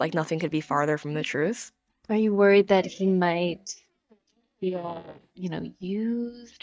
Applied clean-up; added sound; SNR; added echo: neural mask model DeepFilterNet 3.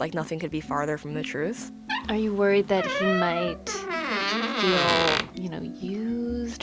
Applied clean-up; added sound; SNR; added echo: none; Door; 3 dB; none.